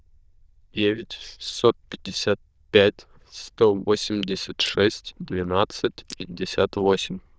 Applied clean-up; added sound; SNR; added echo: neural diffusion model UNIVERSE++.